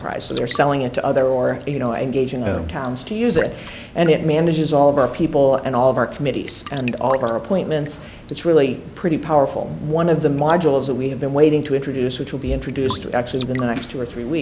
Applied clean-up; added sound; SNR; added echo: none; Raindrop / Drip / Trickle, dribble; 18 dB; none.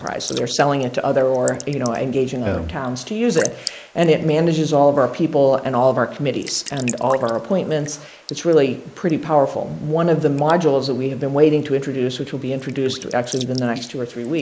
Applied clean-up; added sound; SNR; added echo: neural mask model Resemble Enhance denoiser.